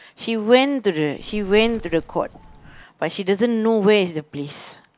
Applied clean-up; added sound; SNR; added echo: none; Bird; 15 dB; none.